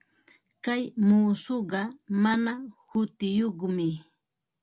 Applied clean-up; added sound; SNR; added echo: none; none; none; none.